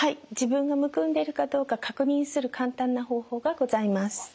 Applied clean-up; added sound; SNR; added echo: none; none; none; none.